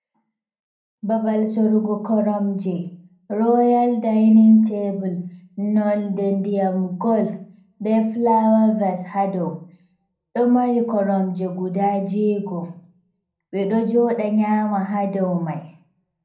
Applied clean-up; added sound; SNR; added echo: none; none; none; reverberation time 0.5 s.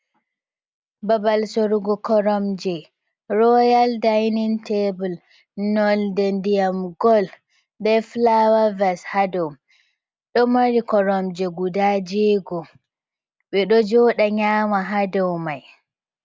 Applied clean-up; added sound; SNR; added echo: none; none; none; none.